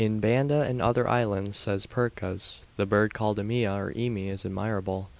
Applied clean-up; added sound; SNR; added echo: none; none; none; none.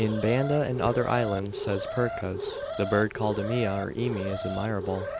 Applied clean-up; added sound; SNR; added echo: none; Alarm; 7 dB; none.